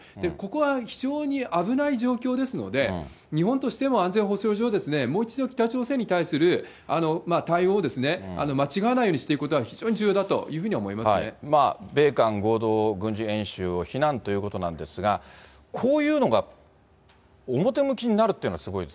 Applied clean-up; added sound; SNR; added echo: none; none; none; none.